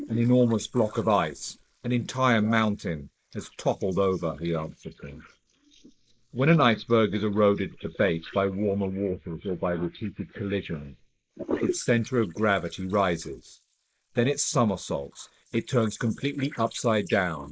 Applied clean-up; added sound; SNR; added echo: neural mask model Resemble Enhance denoiser.